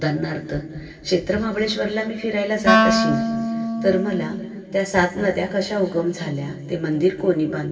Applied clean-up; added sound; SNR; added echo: none; Wind instrument, woodwind instrument; -1 dB; reverberation time 2.4 s.